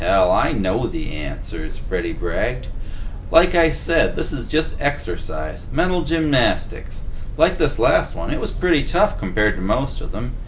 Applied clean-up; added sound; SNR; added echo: none; Boat, Water vehicle; 3 dB; none.